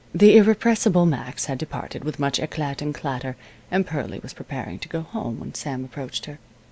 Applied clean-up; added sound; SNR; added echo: none; none; none; none.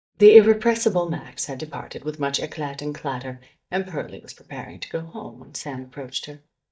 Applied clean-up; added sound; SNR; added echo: neural mask model DeepFilterNet 3.